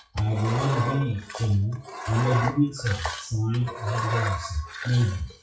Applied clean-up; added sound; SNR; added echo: classical method WPE with log-MMSE.